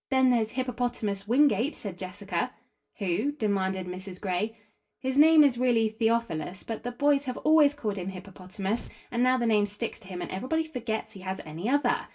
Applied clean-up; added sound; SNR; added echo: none; Tearing; 17 dB; reverberation time 0.2 s.